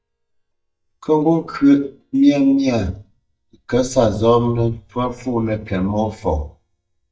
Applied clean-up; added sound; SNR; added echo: neural mask model DeepFilterNet 3.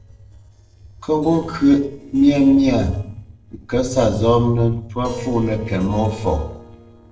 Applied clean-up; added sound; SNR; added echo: neural separator model SepFormer DNS4.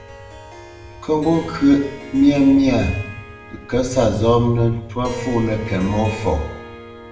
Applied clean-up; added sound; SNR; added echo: none; Harp; 16 dB; reverberation time 0.8 s.